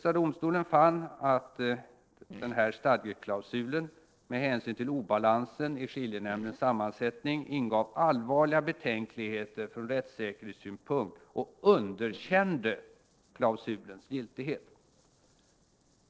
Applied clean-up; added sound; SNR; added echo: neural separator model SepFormer DNS4.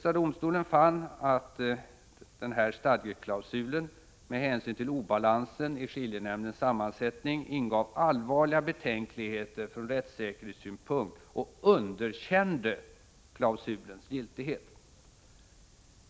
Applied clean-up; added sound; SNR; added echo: none; none; none; none.